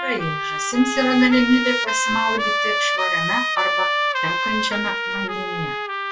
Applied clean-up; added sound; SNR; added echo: none; Trumpet; 0 dB; reverberation time 0.1 s.